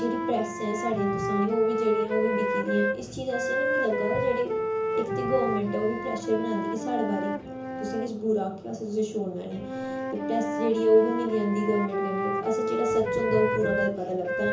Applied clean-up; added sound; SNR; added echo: none; Wind instrument, woodwind instrument; 2 dB; reverberation time 0.6 s.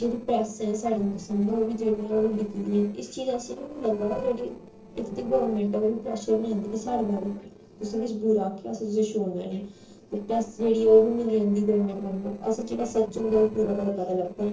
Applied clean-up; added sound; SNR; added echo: neural separator model SepFormer DNS4.